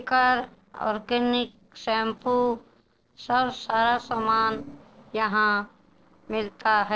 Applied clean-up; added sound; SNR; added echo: neural separator model SepFormer DNS4.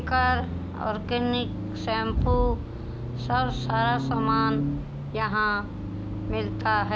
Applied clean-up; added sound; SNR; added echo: none; Accelerating, revving, vroom; 1 dB; none.